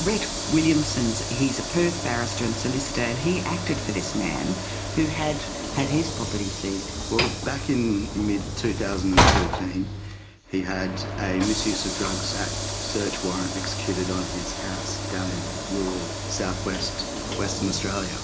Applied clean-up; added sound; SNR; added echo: none; Sliding door / Train; 1 dB; reverberation time 0.4 s.